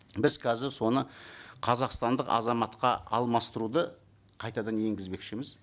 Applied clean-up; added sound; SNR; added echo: none; none; none; none.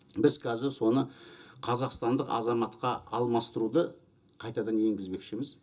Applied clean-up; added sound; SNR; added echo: none; none; none; reverberation time 0.2 s.